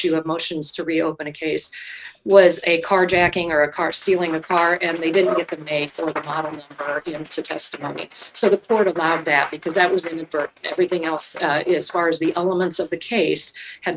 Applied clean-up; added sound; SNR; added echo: neural mask model RNNoise.